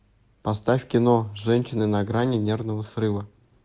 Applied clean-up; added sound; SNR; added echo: none; none; none; none.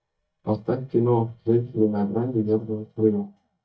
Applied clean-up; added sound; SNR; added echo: neural mask model DeepFilterNet 3.